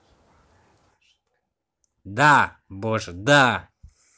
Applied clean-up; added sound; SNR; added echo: none; none; none; none.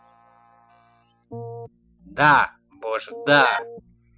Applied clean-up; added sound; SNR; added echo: classical method spectral subtraction.